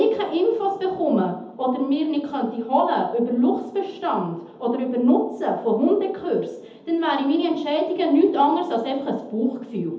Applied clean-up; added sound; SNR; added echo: none; none; none; reverberation time 0.7 s.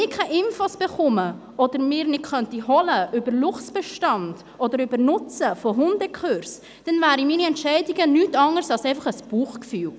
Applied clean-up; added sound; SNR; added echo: none; none; none; none.